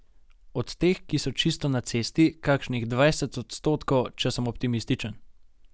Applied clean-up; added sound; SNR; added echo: none; none; none; none.